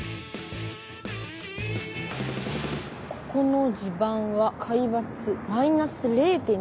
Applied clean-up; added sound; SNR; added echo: none; none; none; none.